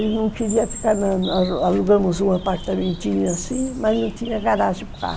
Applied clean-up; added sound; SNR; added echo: none; Bird; 13 dB; none.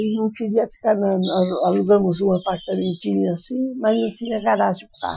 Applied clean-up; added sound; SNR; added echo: classical method Wiener filter.